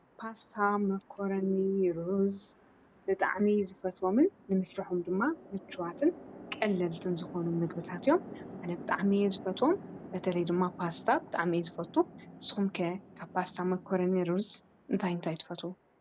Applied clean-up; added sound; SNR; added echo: none; Chatter / Traffic noise, roadway noise / Train; 17 dB; none.